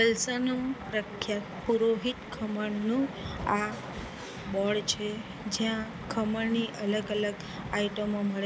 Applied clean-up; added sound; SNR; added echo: none; none; none; none.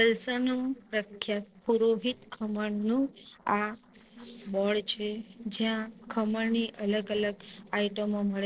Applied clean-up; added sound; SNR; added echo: neural separator model SepFormer DNS4.